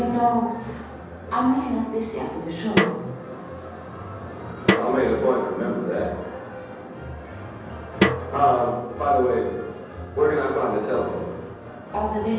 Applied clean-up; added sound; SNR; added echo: none; Snare drum; 2 dB; reverberation time 1.1 s.